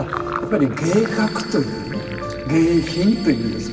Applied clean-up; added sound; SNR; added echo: none; Fill (with liquid); 15 dB; reverberation time 2.4 s.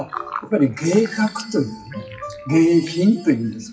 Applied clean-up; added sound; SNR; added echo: classical method WPE with log-MMSE.